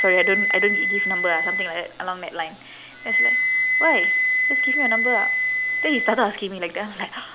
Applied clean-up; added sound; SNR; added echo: none; Wind instrument, woodwind instrument; -4 dB; none.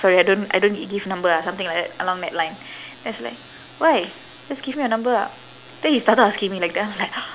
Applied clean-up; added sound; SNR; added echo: none; none; none; none.